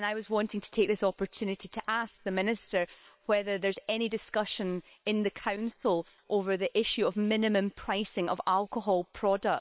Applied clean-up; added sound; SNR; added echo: neural separator model SepFormer WHAM!.